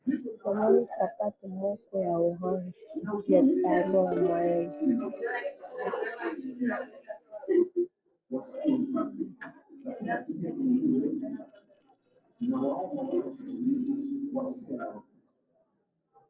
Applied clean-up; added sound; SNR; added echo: neural separator model SepFormer DNS4.